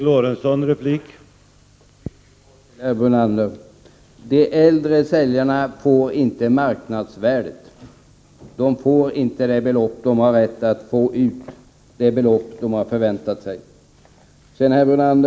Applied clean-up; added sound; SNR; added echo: none; none; none; none.